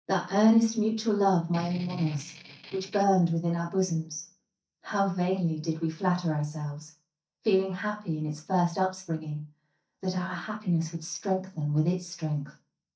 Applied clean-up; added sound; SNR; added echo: neural mask model DeepFilterNet 3.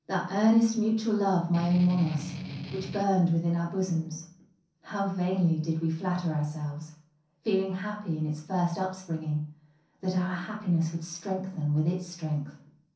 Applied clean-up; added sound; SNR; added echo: none; Strum; 8 dB; reverberation time 0.6 s.